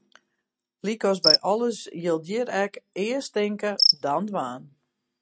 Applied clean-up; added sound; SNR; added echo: neural mask model RNNoise.